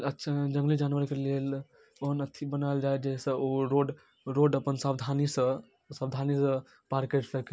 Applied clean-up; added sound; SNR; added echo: none; none; none; none.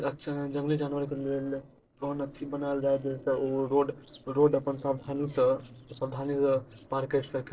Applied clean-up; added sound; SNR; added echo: neural separator model SepFormer DNS4.